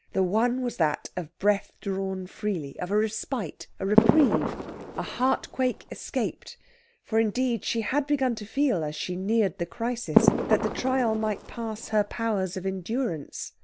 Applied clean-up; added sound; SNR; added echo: none; Fireworks; 0 dB; none.